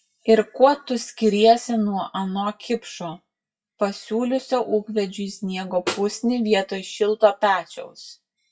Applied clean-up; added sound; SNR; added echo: classical method WPE with log-MMSE.